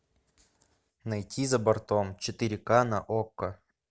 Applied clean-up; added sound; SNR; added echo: none; none; none; none.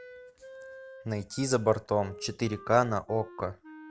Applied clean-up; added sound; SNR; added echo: none; Wind instrument, woodwind instrument; 18 dB; none.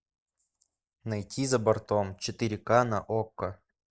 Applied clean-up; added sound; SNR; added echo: neural mask model Resemble Enhance denoiser.